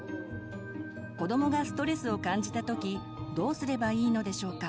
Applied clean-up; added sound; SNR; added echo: none; none; none; none.